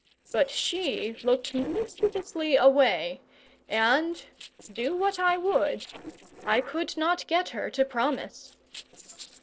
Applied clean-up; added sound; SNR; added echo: neural separator model SepFormer DNS4.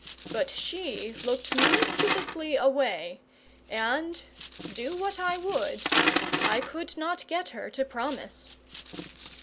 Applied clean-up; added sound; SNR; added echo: none; Coin (dropping); -2 dB; none.